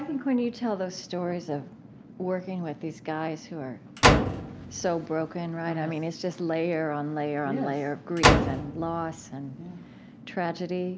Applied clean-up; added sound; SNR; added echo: none; Slam; -4 dB; none.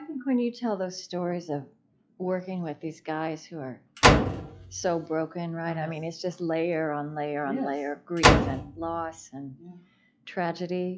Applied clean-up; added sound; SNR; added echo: classical method log-MMSE.